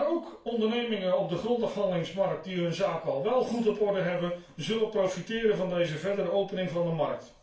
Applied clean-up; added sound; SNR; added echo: none; none; none; reverberation time 0.4 s.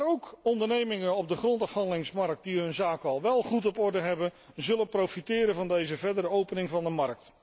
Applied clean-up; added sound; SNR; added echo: none; none; none; none.